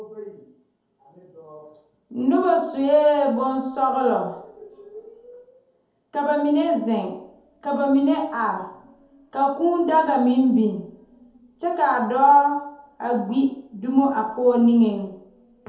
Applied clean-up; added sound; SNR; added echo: none; none; none; reverberation time 2.0 s.